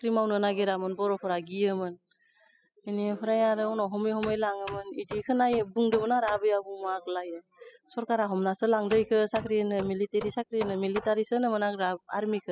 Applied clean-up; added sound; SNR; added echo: classical method spectral subtraction.